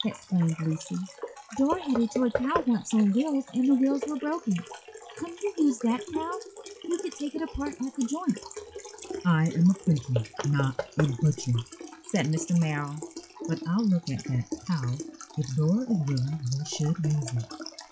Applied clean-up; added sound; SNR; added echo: classical method log-MMSE.